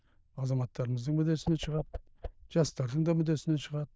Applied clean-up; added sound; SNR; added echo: neural diffusion model UNIVERSE++.